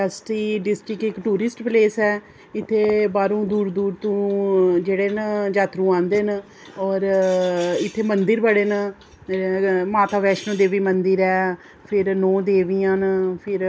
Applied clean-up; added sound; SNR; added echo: none; none; none; none.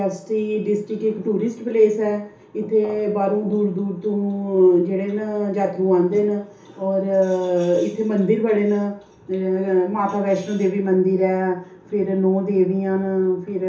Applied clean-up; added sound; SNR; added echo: none; none; none; reverberation time 0.7 s.